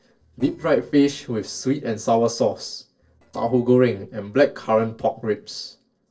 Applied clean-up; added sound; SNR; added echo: neural separator model SepFormer DNS4.